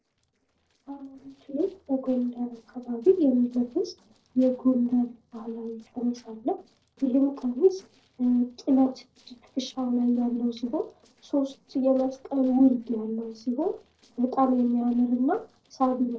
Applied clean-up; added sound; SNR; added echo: neural separator model SepFormer DNS4.